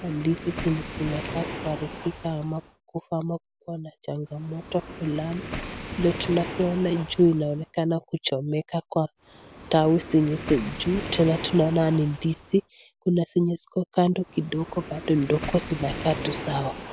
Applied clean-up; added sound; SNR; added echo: none; Waves, surf; 11 dB; none.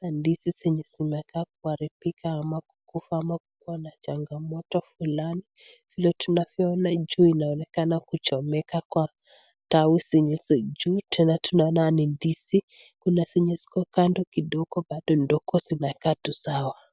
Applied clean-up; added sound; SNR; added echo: none; none; none; none.